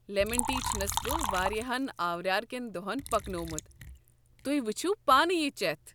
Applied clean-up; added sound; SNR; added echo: none; Liquid; 7 dB; none.